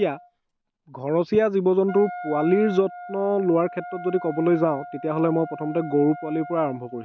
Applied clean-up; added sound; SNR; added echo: none; Wind instrument, woodwind instrument; 15 dB; none.